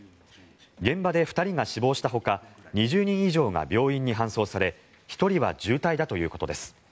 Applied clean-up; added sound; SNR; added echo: none; none; none; none.